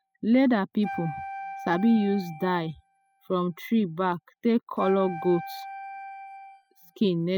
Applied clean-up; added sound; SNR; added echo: classical method spectral subtraction.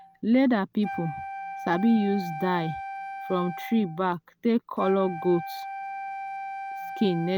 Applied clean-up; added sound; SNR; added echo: none; Wind instrument, woodwind instrument; 10 dB; none.